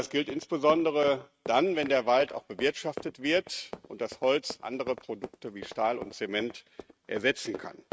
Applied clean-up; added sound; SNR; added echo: neural mask model RNNoise.